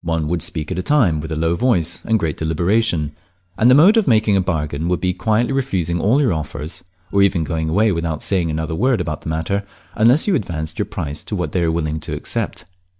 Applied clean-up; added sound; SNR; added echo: neural mask model DeepFilterNet 3.